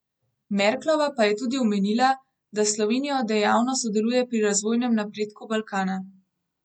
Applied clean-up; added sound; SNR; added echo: none; none; none; none.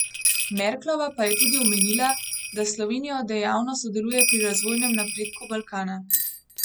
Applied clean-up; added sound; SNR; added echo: none; Bell; 0 dB; none.